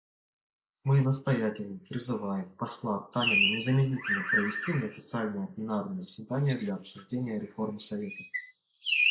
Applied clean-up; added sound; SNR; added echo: neural mask model Resemble Enhance denoiser.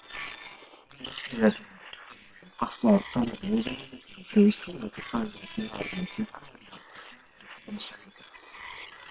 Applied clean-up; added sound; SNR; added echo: neural separator model SepFormer WHAM!.